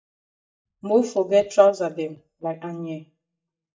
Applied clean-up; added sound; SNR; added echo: neural mask model DeepFilterNet 3.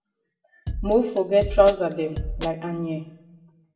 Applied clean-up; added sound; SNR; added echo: none; Drum kit; 7 dB; reverberation time 0.7 s.